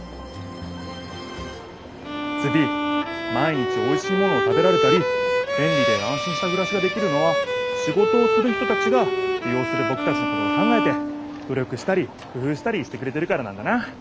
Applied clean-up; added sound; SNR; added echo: none; Bowed string instrument; -1 dB; none.